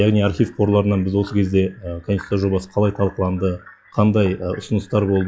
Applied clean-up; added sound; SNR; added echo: classical method log-MMSE.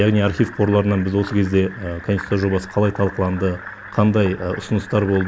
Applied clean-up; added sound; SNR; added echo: none; Fill (with liquid); 16 dB; none.